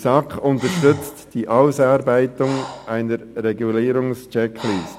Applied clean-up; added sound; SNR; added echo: none; Breathing; 15 dB; none.